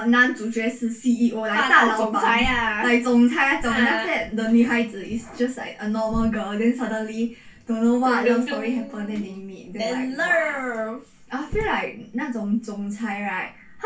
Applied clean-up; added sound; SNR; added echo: none; none; none; reverberation time 0.2 s.